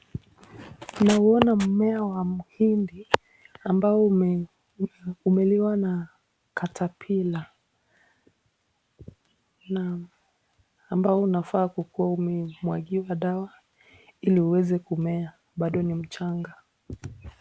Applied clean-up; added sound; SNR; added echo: none; none; none; none.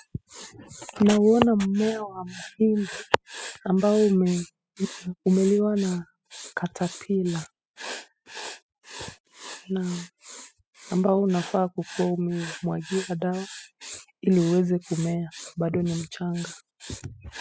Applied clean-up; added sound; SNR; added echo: classical method spectral subtraction.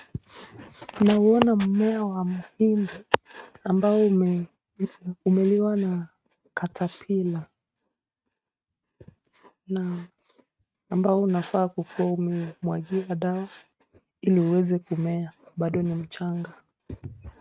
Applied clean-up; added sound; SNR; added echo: neural mask model RNNoise.